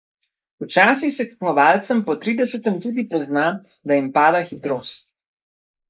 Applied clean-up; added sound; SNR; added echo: neural mask model Resemble Enhance denoiser.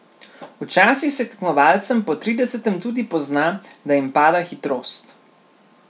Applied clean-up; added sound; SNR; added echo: none; none; none; none.